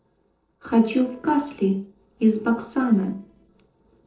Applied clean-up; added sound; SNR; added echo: neural separator model SepFormer DNS4.